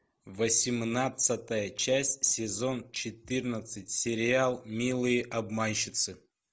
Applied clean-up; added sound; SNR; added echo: none; none; none; none.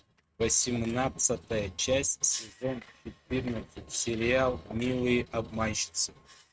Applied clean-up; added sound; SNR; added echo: neural mask model RNNoise.